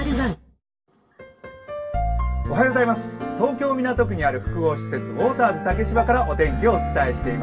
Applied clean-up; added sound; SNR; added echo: none; none; none; reverberation time 0.1 s.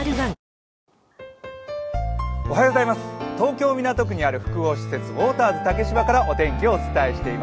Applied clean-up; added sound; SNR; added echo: none; none; none; none.